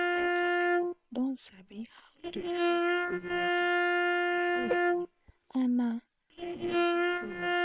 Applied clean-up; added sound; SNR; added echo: neural separator model SepFormer WHAM!.